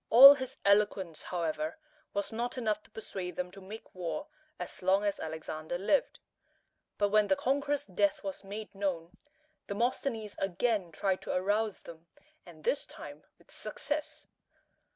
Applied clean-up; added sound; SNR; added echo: none; none; none; none.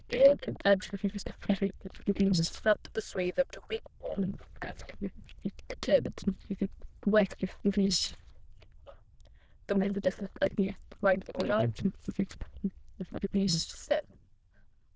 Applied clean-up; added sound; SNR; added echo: neural diffusion model UNIVERSE++.